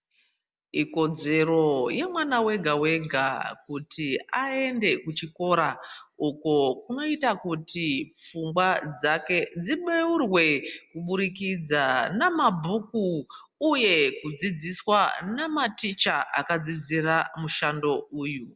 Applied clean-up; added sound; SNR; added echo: none; none; none; none.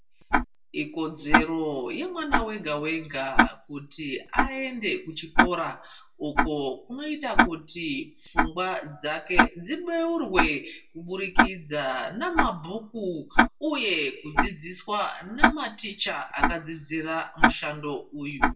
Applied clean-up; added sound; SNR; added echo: none; Tick-tock; -3 dB; reverberation time 0.2 s.